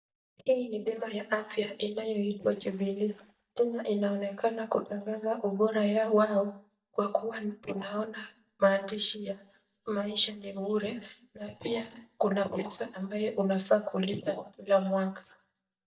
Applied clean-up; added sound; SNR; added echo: neural mask model DeepFilterNet 3.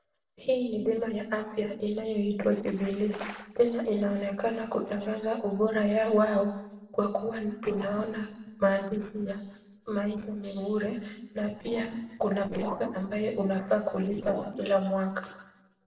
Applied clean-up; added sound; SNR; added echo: neural separator model SepFormer DNS4.